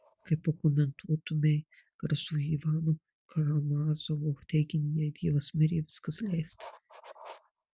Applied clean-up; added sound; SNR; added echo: none; none; none; none.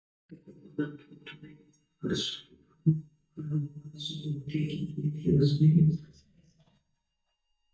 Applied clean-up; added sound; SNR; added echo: neural mask model DeepFilterNet 3.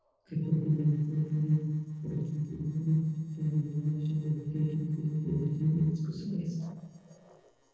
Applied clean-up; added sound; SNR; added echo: neural separator model SepFormer DNS4.